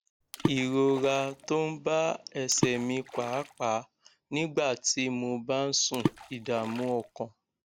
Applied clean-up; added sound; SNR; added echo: none; Water / Splash, splatter; 6 dB; none.